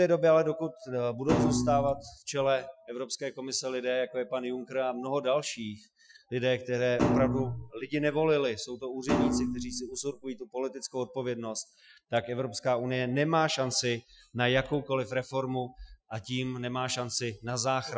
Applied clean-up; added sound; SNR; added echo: classical method Wiener filter.